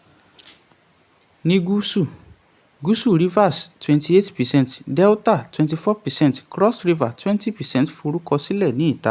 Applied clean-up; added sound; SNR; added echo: none; none; none; none.